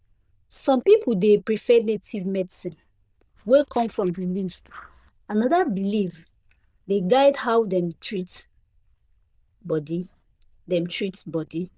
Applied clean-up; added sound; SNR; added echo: neural diffusion model UNIVERSE++.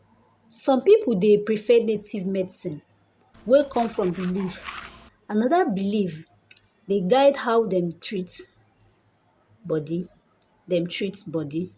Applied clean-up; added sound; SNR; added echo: none; Tools; 18 dB; none.